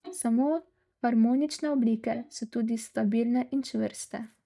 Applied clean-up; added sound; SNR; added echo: neural mask model DeepFilterNet 3.